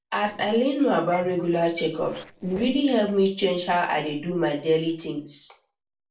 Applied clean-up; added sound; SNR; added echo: neural separator model SepFormer DNS4.